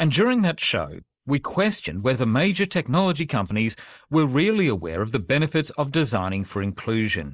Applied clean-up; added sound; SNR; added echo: neural mask model Resemble Enhance denoiser.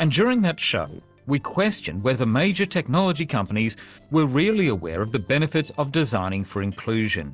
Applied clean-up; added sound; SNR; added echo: neural separator model SepFormer DNS4.